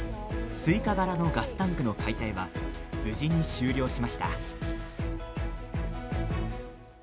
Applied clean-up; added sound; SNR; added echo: none; none; none; none.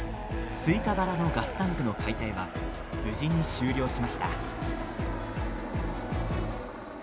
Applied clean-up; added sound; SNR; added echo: none; Aircraft; 8 dB; none.